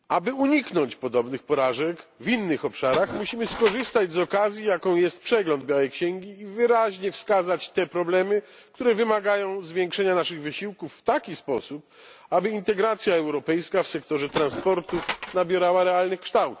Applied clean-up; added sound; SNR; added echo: none; Tools; 9 dB; none.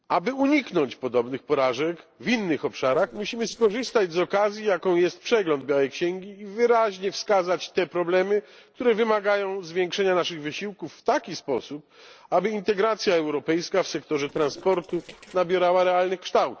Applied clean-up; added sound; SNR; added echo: neural separator model SepFormer DNS4.